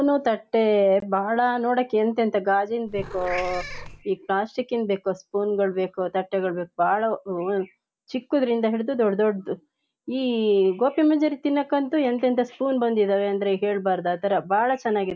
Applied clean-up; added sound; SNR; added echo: none; Meow / Purr; 11 dB; none.